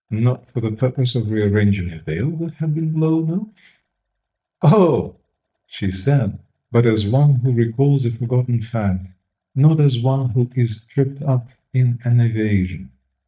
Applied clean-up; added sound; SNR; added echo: neural mask model DeepFilterNet 3.